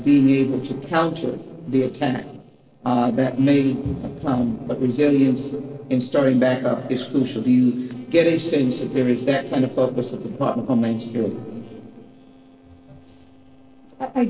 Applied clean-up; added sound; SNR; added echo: neural separator model SepFormer DNS4.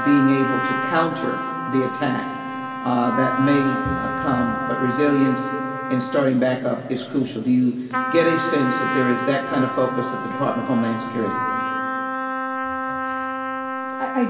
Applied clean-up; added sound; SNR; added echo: none; Trumpet; 4 dB; reverberation time 2.4 s.